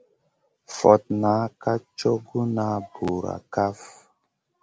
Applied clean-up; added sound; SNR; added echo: none; none; none; none.